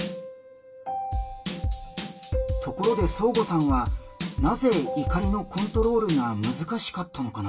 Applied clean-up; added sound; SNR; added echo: none; Drum / Drum kit; 5 dB; reverberation time 0.2 s.